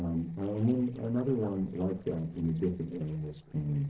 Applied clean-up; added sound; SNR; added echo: neural separator model SepFormer DNS4.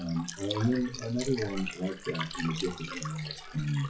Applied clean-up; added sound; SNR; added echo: classical method WPE with log-MMSE.